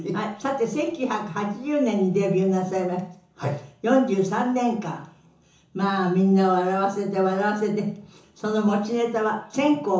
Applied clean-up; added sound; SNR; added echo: none; none; none; reverberation time 0.7 s.